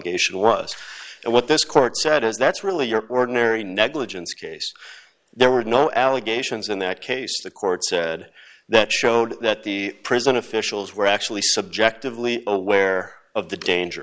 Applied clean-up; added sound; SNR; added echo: none; none; none; none.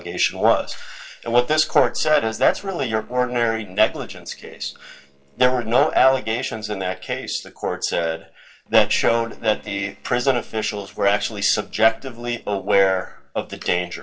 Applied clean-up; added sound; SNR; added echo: neural separator model SepFormer DNS4.